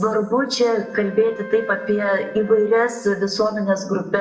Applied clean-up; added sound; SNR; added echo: none; Wind instrument, woodwind instrument; 17 dB; reverberation time 0.7 s.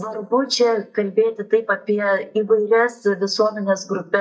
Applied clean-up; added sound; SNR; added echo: neural mask model DeepFilterNet 3.